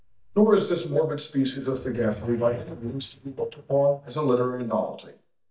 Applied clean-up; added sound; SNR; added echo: neural mask model DeepFilterNet 3.